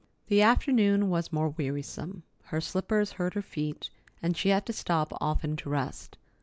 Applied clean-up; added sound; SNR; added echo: none; none; none; none.